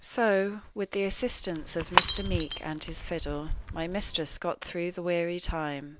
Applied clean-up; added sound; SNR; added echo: none; Shatter / Crushing; 1 dB; none.